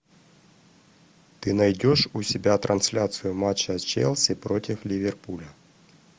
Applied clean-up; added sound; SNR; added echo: none; none; none; none.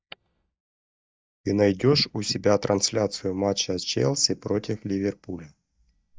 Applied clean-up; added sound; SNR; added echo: neural mask model DeepFilterNet 3.